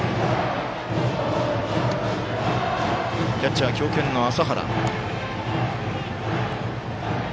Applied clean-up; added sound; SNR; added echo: none; none; none; none.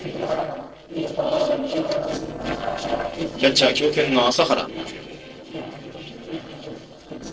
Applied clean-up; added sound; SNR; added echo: neural separator model SepFormer DNS4.